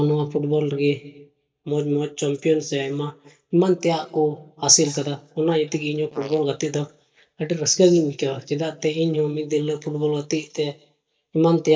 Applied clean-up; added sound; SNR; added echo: neural mask model DeepFilterNet 3.